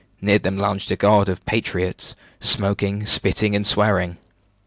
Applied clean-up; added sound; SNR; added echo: none; none; none; none.